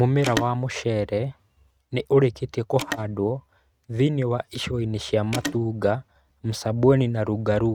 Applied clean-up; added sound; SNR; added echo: neural mask model RNNoise.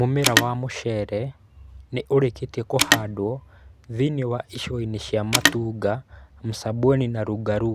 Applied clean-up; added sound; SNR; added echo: none; Telephone; 4 dB; none.